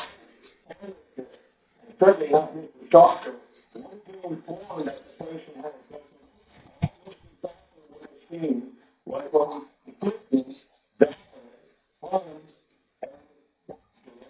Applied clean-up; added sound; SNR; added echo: neural mask model DeepFilterNet 3.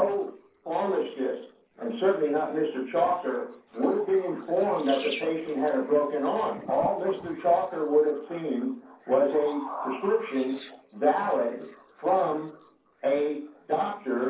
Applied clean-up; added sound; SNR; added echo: neural separator model SepFormer DNS4.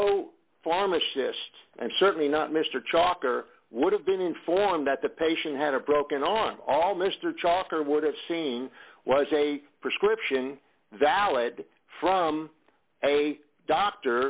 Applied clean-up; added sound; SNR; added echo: none; none; none; none.